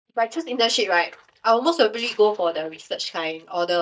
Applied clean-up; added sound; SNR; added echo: neural mask model DeepFilterNet 3.